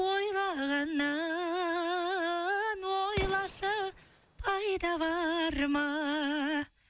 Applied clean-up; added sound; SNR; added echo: none; Explosion; 17 dB; none.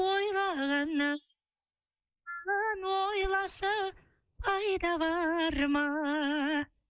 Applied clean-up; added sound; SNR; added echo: neural mask model Resemble Enhance denoiser.